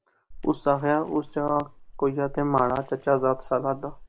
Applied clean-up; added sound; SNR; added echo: none; Splash, splatter; 17 dB; none.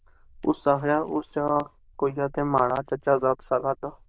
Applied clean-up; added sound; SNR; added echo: neural diffusion model UNIVERSE++.